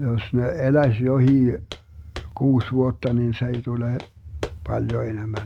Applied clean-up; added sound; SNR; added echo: neural mask model RNNoise.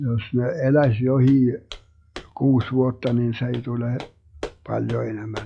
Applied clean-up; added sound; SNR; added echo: classical method log-MMSE.